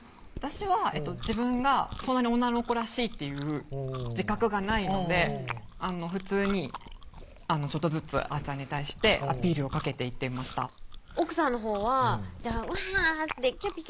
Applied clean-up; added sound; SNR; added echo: none; Chewing, mastication; 11 dB; none.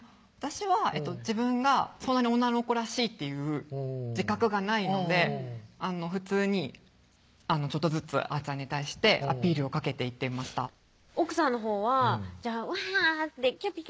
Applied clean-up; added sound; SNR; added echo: none; none; none; none.